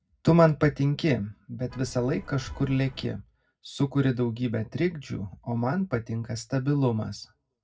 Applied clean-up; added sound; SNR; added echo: none; Vehicle horn, car horn, honking; 19 dB; reverberation time 0.3 s.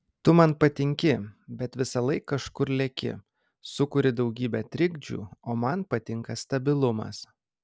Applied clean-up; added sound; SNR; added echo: none; none; none; none.